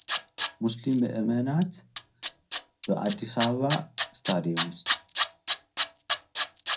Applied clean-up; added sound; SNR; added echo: none; Tools; -5 dB; reverberation time 0.2 s.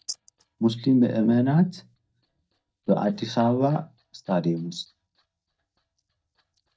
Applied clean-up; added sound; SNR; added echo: neural mask model DeepFilterNet 3.